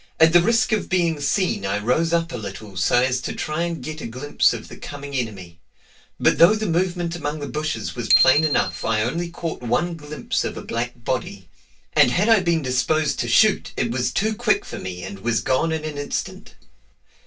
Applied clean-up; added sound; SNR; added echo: none; Bicycle bell; 5 dB; reverberation time 0.2 s.